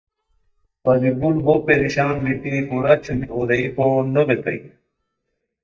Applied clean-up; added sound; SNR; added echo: neural mask model DeepFilterNet 3.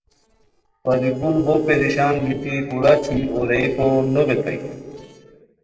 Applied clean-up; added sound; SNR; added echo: neural separator model SepFormer DNS4.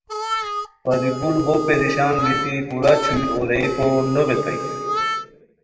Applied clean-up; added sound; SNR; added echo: none; Harmonica; 6 dB; reverberation time 1.8 s.